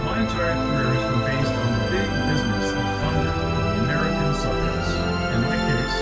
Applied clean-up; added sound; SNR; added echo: none; Musical instrument; -4 dB; reverberation time 0.2 s.